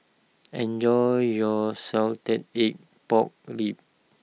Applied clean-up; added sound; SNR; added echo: none; none; none; none.